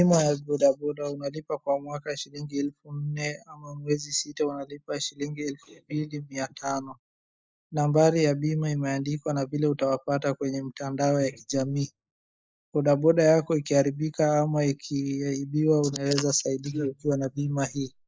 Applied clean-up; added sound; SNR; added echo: neural mask model Resemble Enhance denoiser.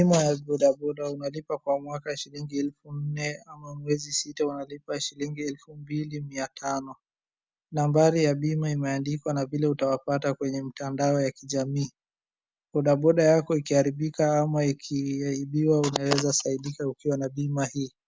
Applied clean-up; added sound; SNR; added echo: none; none; none; none.